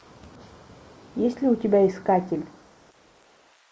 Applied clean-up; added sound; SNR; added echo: neural mask model Resemble Enhance denoiser.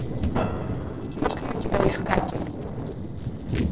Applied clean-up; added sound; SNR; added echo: neural separator model SepFormer DNS4.